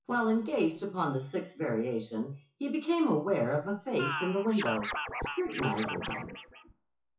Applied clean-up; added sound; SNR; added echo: classical method WPE with log-MMSE.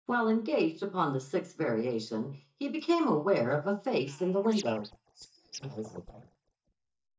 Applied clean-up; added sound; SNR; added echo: neural mask model DeepFilterNet 3.